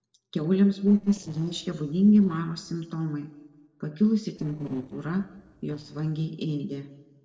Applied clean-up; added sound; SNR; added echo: neural separator model SepFormer DNS4.